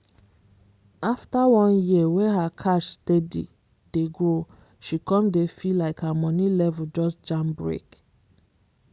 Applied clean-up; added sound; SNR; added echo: none; none; none; none.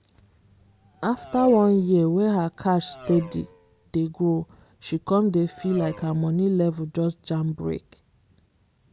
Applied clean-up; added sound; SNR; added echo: none; Race car, auto racing; 18 dB; none.